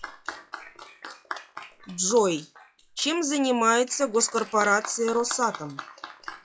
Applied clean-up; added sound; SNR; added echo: classical method log-MMSE.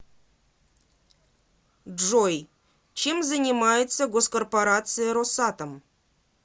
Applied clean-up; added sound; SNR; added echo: none; none; none; none.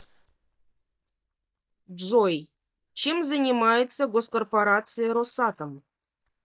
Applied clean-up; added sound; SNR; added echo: neural mask model DeepFilterNet 3.